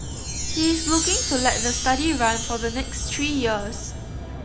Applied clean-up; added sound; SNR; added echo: none; Chime + Aircraft; 2 dB; none.